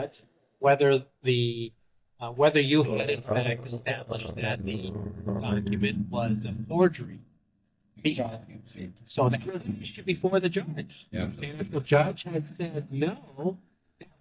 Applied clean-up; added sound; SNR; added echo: neural mask model DeepFilterNet 3.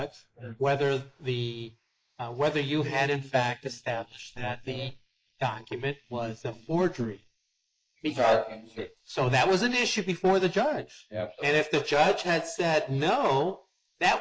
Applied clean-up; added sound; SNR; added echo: neural mask model Resemble Enhance denoiser.